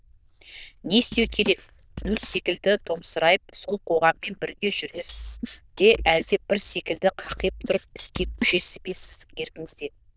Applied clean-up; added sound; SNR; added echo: neural diffusion model UNIVERSE++.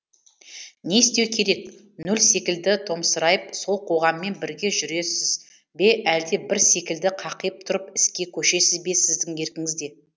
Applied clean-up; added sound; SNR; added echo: none; none; none; none.